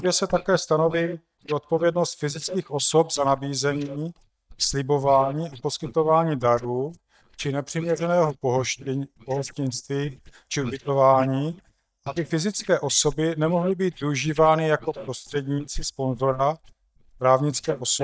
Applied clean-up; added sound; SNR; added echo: neural mask model DeepFilterNet 3.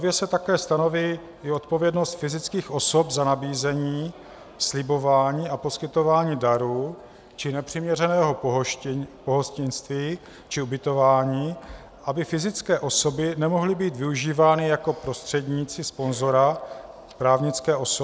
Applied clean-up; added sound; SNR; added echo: none; none; none; none.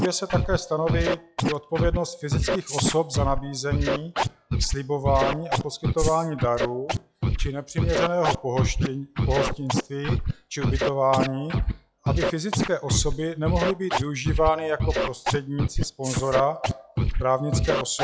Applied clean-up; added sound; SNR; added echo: classical method log-MMSE.